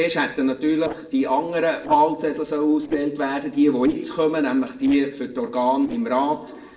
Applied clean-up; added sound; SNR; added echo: neural separator model SepFormer DNS4.